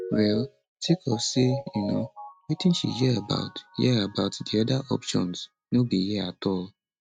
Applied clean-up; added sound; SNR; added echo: neural mask model RNNoise.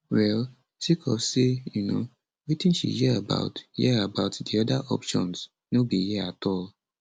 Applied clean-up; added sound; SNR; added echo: none; none; none; none.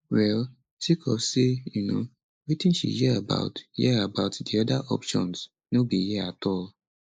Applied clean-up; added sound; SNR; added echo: neural mask model Resemble Enhance denoiser.